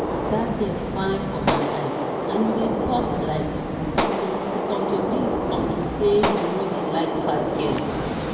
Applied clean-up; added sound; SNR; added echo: none; Gunshot, gunfire; -2 dB; reverberation time 1.6 s.